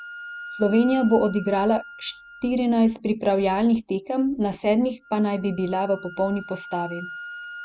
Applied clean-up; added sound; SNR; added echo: none; Wind instrument, woodwind instrument; 17 dB; none.